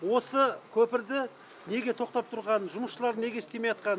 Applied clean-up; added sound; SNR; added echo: none; none; none; none.